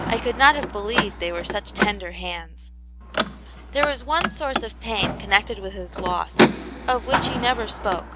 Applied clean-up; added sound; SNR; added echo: none; Car; 2 dB; none.